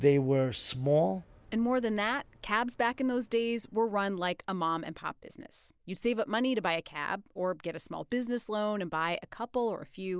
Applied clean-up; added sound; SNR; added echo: none; none; none; none.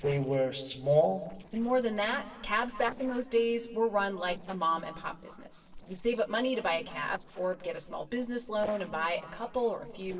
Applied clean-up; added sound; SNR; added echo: neural separator model SepFormer DNS4.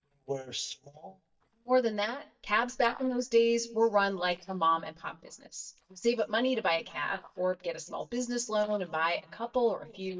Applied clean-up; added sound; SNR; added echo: neural mask model DeepFilterNet 3.